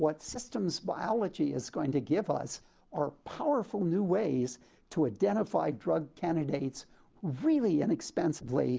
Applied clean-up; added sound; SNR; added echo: none; none; none; none.